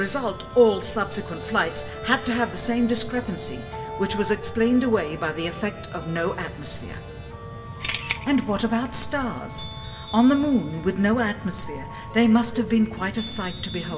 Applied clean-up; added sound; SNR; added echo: none; Mechanisms; 15 dB; reverberation time 2.2 s.